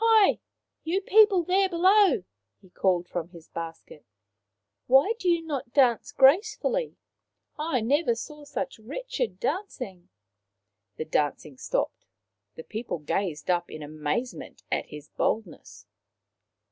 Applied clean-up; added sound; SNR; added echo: none; none; none; none.